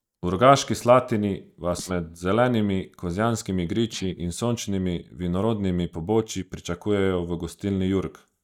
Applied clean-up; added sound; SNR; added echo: neural mask model DeepFilterNet 3.